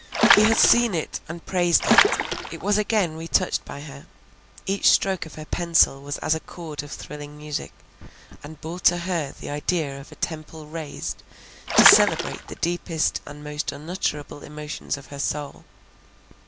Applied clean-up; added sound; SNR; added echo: none; Water / Splash, splatter; -4 dB; none.